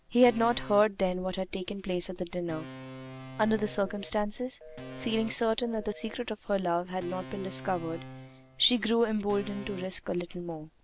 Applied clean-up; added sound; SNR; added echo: none; Organ + Telephone; 16 dB; none.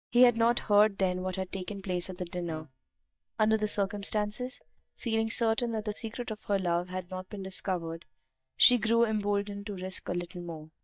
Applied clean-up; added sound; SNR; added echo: neural mask model DeepFilterNet 3.